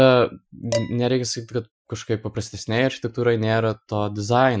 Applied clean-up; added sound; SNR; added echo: classical method Wiener filter.